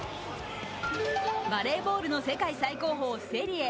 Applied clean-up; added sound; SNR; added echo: none; none; none; none.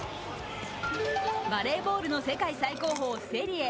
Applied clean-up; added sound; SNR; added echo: none; Chewing, mastication; 19 dB; none.